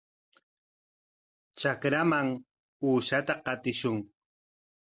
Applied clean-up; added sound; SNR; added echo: none; none; none; none.